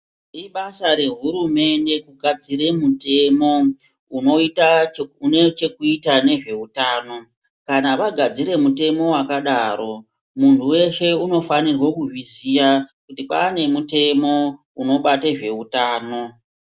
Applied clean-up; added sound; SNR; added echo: none; none; none; none.